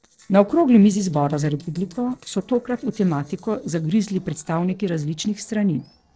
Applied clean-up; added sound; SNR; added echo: neural separator model SepFormer DNS4.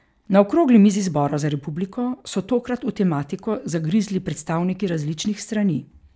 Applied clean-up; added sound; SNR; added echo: none; none; none; none.